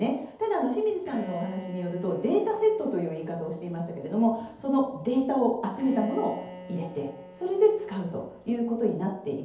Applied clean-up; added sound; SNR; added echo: none; Bowed string instrument; 19 dB; reverberation time 2.2 s.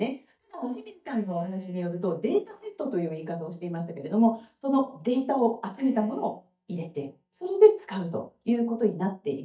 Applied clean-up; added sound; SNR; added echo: neural mask model DeepFilterNet 3.